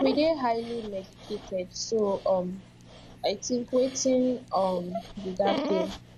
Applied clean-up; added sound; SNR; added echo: none; Dog; 10 dB; none.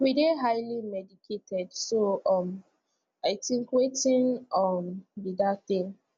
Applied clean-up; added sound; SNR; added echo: none; none; none; none.